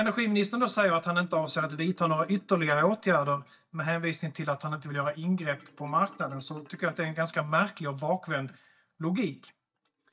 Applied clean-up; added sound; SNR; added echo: neural mask model DeepFilterNet 3.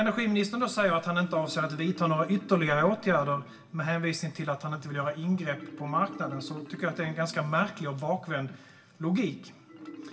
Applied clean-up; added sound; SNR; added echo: none; Marimba, xylophone; 17 dB; reverberation time 0.2 s.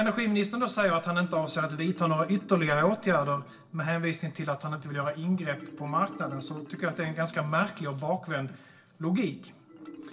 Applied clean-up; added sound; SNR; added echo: neural separator model SepFormer DNS4.